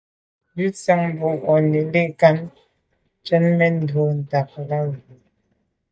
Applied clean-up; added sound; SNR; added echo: neural mask model DeepFilterNet 3.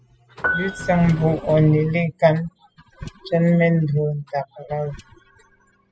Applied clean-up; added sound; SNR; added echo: classical method spectral subtraction.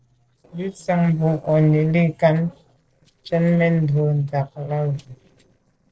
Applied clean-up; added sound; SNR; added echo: neural separator model SepFormer DNS4.